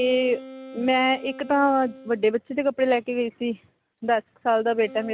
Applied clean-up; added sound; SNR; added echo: none; Wind instrument, woodwind instrument; 20 dB; none.